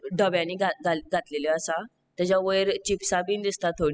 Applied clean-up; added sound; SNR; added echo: classical method spectral subtraction.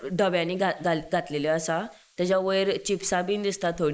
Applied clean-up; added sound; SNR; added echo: neural mask model Resemble Enhance denoiser.